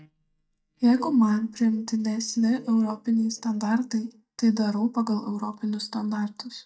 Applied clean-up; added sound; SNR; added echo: neural mask model DeepFilterNet 3.